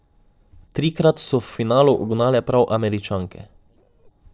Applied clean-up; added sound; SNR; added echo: neural separator model SepFormer DNS4.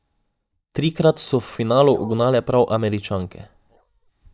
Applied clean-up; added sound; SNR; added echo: neural mask model DeepFilterNet 3.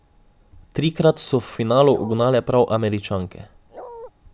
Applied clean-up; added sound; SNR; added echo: none; Bark; 16 dB; none.